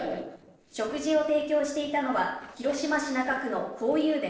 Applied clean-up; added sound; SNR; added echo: neural separator model SepFormer DNS4.